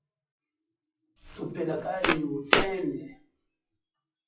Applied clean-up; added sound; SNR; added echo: classical method WPE with log-MMSE.